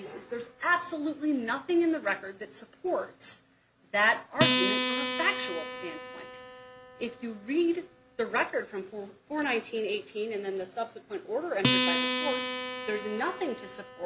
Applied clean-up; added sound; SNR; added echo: none; Acoustic guitar; 1 dB; none.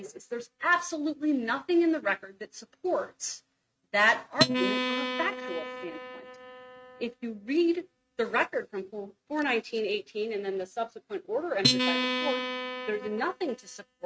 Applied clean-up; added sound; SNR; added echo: neural mask model RNNoise.